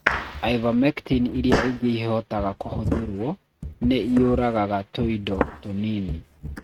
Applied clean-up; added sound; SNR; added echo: neural mask model RNNoise.